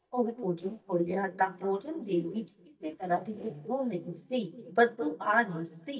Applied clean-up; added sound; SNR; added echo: neural mask model DeepFilterNet 3.